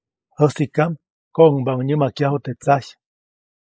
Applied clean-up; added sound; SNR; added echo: neural mask model Resemble Enhance denoiser.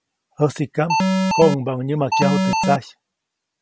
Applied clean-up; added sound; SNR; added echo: none; Alarm; -4 dB; none.